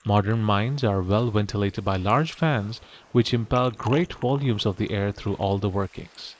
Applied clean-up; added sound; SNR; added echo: neural mask model Resemble Enhance denoiser.